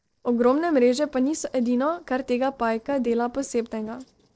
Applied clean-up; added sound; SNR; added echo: neural separator model SepFormer DNS4.